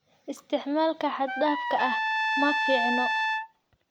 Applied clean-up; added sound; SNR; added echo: none; Trumpet; 0 dB; none.